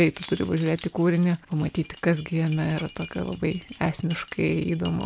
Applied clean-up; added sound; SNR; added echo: none; Keys jangling; 5 dB; none.